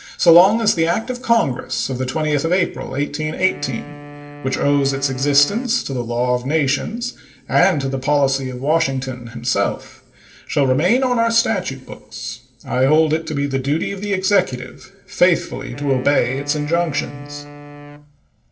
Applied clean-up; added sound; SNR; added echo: none; Wind instrument, woodwind instrument; 16 dB; reverberation time 0.7 s.